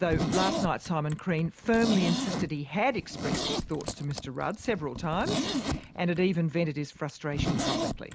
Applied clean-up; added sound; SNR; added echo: none; Zipper (clothing); 3 dB; none.